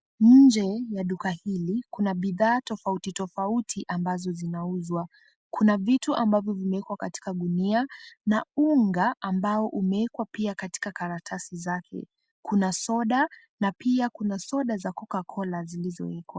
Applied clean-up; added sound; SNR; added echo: none; none; none; none.